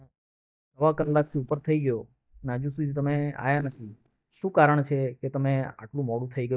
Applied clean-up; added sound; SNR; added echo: neural mask model DeepFilterNet 3.